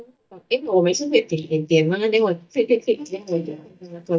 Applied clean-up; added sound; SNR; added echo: neural mask model DeepFilterNet 3.